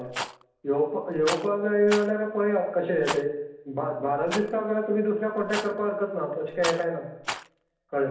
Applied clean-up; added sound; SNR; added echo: none; Rattle; 12 dB; reverberation time 0.8 s.